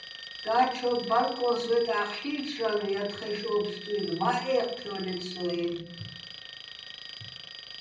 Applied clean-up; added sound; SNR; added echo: none; Alarm; 12 dB; reverberation time 0.6 s.